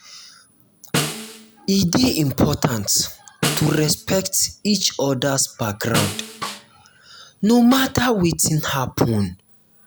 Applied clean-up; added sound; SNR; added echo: none; Snare drum + Snare drum; 8 dB; none.